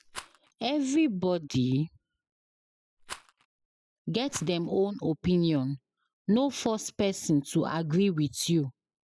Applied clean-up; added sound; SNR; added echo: classical method spectral subtraction.